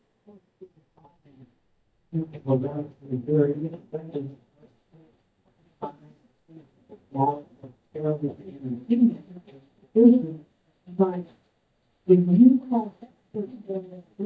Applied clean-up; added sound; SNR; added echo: neural mask model DeepFilterNet 3.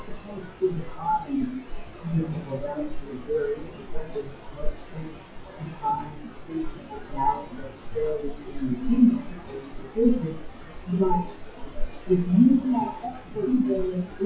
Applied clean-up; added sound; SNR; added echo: classical method WPE with log-MMSE.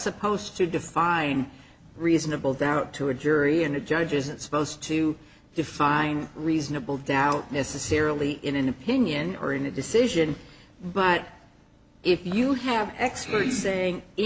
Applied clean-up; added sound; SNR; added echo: none; none; none; none.